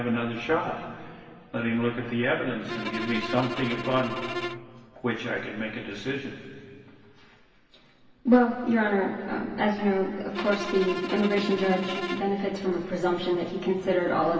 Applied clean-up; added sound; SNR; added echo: none; Bowed string instrument; 8 dB; reverberation time 2.3 s.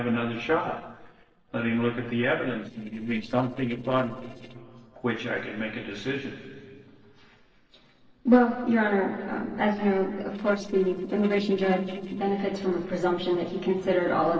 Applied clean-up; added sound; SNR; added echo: neural separator model SepFormer DNS4.